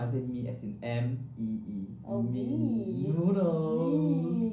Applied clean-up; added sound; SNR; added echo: none; none; none; reverberation time 0.6 s.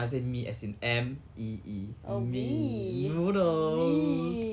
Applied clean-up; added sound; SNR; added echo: none; none; none; none.